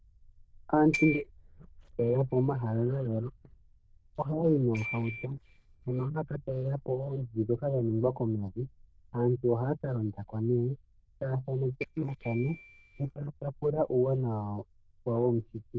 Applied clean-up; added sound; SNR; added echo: neural diffusion model UNIVERSE++.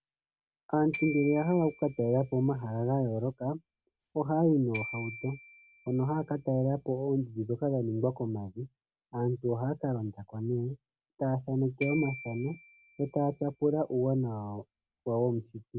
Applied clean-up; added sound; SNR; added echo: none; Glockenspiel; 16 dB; none.